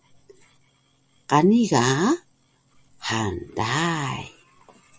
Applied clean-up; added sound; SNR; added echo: none; none; none; none.